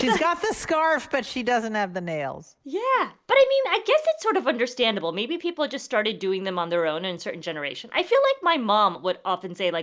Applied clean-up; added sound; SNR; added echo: none; none; none; none.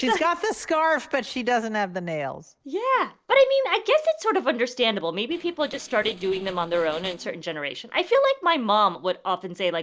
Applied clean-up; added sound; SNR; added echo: neural separator model SepFormer DNS4.